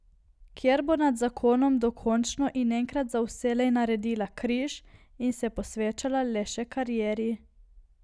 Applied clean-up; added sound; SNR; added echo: none; none; none; none.